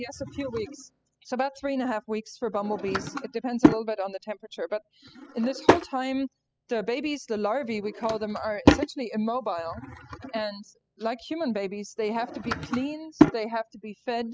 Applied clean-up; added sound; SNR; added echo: classical method spectral subtraction.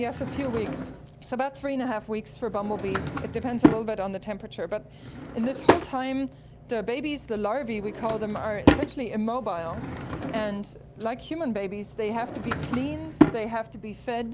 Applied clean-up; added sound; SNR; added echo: none; Drawer open or close / Wood; -1 dB; none.